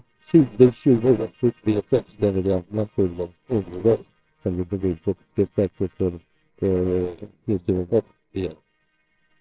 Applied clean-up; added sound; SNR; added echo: neural separator model SepFormer WHAMR!.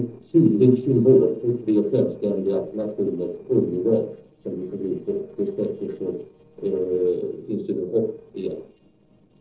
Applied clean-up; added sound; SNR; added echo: neural separator model SepFormer DNS4.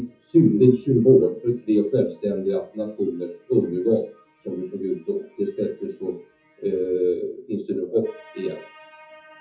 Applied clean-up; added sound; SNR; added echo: classical method WPE with log-MMSE.